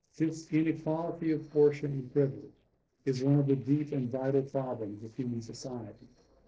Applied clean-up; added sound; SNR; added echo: neural separator model SepFormer DNS4.